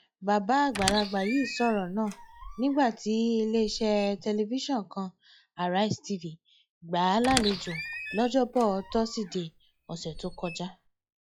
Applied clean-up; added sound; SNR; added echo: classical method log-MMSE.